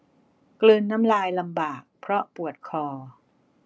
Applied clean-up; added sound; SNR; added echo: none; none; none; none.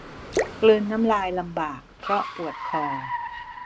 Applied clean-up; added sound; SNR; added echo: none; Car + Drip / Splash, splatter; 7 dB; none.